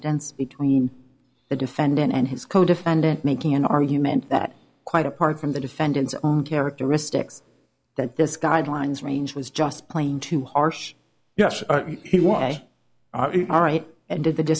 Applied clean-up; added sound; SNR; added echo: none; none; none; none.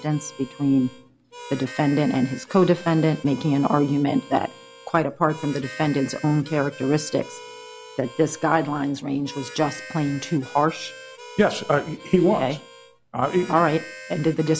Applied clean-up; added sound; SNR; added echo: none; Harmonica; 18 dB; none.